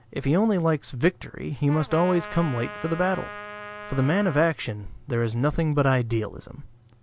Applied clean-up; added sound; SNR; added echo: none; Trumpet; 13 dB; none.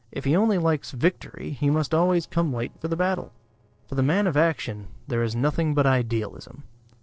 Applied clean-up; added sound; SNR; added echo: neural separator model SepFormer DNS4.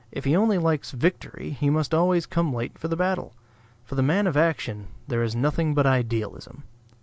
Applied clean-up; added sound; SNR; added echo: none; none; none; none.